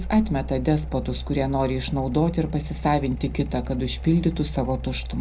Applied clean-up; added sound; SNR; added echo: none; Mechanical fan; 8 dB; reverberation time 0.4 s.